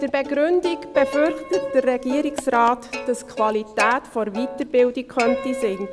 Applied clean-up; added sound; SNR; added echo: none; Plucked string instrument + Piano; 8 dB; none.